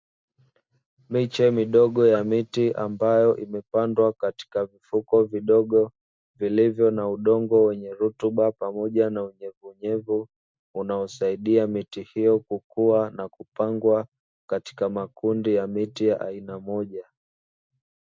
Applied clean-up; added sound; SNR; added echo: none; none; none; none.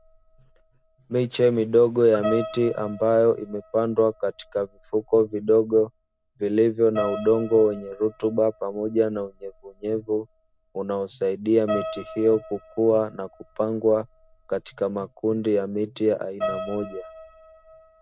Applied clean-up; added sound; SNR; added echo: none; Piano; 14 dB; none.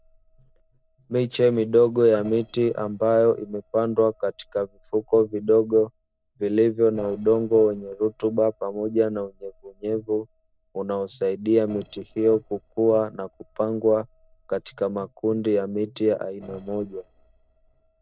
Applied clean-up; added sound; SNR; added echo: neural separator model SepFormer DNS4.